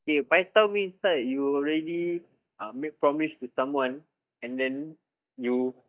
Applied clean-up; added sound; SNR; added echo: neural mask model DeepFilterNet 3.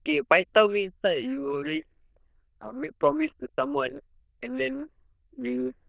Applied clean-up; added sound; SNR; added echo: neural diffusion model UNIVERSE++.